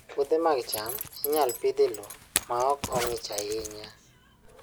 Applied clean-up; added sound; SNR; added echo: none; Zipper (clothing); 8 dB; none.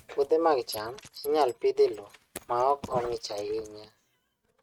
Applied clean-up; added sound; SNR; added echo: neural mask model RNNoise.